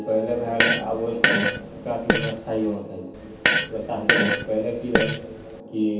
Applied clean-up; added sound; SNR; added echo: none; Fart; -3 dB; reverberation time 0.7 s.